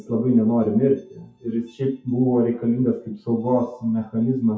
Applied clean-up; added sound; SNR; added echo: classical method WPE with log-MMSE.